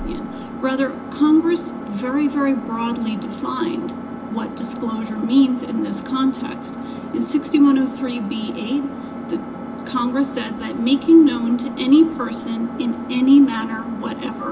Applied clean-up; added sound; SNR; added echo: none; Engine; 11 dB; reverberation time 0.2 s.